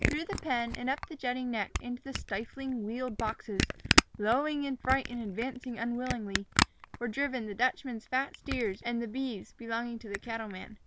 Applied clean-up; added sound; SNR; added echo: none; Camera; 2 dB; none.